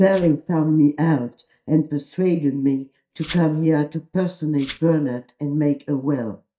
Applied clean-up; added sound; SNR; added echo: neural mask model DeepFilterNet 3.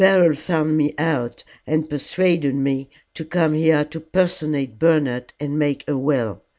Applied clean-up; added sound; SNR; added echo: none; none; none; none.